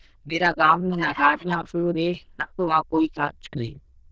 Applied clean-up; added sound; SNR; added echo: neural diffusion model UNIVERSE++.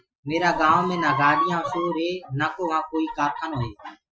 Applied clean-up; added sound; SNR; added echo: classical method Wiener filter.